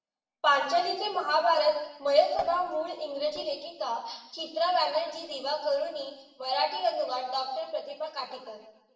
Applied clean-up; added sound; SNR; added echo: none; none; none; reverberation time 1.0 s.